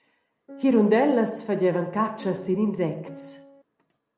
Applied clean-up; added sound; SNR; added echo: none; Piano; 20 dB; none.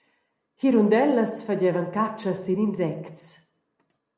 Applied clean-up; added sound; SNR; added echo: none; none; none; none.